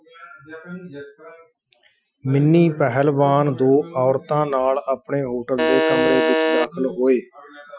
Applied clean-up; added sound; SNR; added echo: classical method Wiener filter.